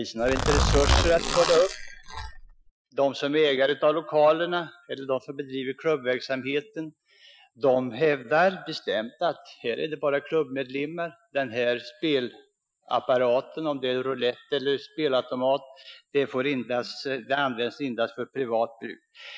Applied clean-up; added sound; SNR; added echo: classical method Wiener filter.